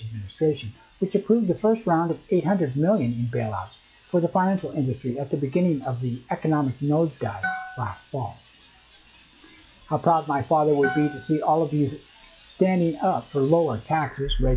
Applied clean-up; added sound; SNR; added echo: classical method log-MMSE.